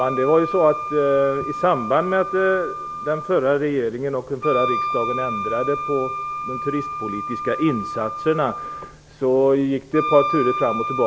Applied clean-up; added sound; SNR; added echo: none; Wind instrument, woodwind instrument; 6 dB; none.